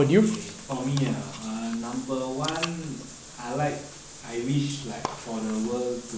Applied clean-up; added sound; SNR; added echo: none; Bathtub (filling or washing) / Water; 12 dB; none.